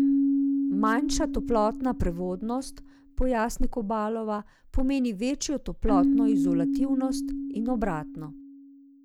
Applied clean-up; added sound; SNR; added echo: none; Keyboard (musical); 1 dB; none.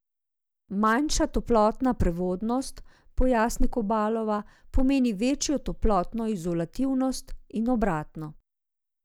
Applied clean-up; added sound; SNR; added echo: none; none; none; none.